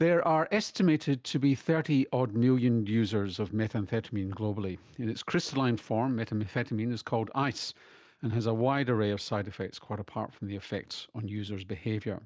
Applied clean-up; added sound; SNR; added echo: none; none; none; none.